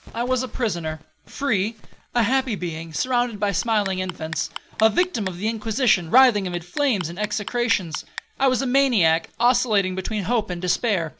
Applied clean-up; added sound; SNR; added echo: none; Clock; 14 dB; none.